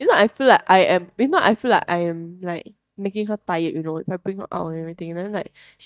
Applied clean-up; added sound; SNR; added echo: neural mask model DeepFilterNet 3.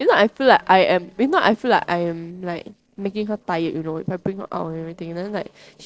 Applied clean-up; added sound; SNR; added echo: neural separator model SepFormer DNS4.